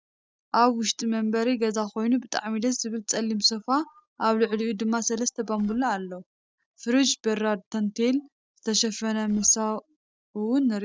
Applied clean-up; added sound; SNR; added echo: neural separator model SepFormer DNS4.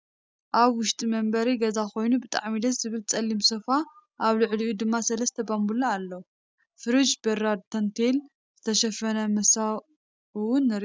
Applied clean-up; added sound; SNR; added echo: none; none; none; none.